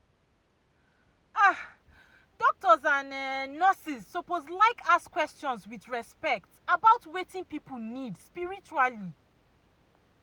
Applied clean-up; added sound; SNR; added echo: none; none; none; none.